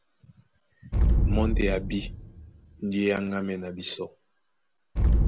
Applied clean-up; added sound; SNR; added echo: none; Explosion; -5 dB; none.